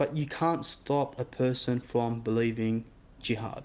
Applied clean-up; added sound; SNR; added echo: none; none; none; none.